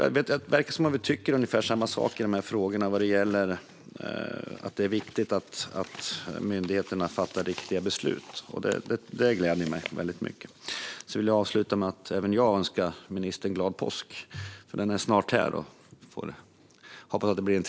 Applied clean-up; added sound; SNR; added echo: none; none; none; none.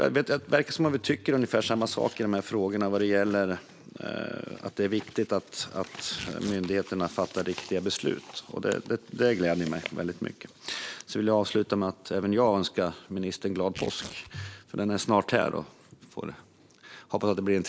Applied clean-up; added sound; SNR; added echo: none; Tearing; 19 dB; none.